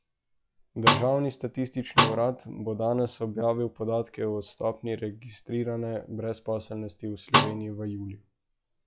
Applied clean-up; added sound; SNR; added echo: classical method log-MMSE.